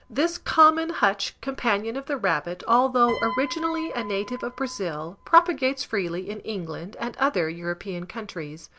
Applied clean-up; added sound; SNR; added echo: none; Piano; 18 dB; none.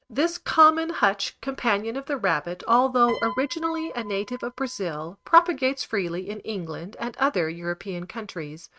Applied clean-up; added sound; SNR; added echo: neural mask model RNNoise.